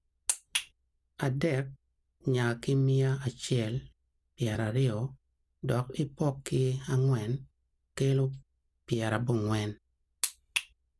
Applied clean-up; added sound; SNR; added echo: none; none; none; none.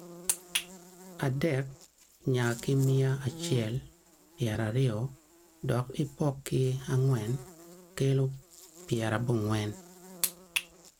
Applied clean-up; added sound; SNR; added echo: none; Buzz; 18 dB; none.